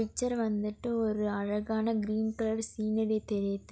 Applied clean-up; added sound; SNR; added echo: none; none; none; none.